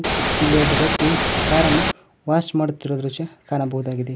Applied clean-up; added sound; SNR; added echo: none; Ocean / Boat, Water vehicle; -3 dB; none.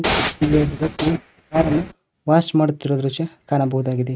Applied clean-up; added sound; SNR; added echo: neural mask model RNNoise.